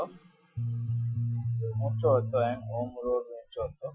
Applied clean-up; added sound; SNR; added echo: classical method Wiener filter.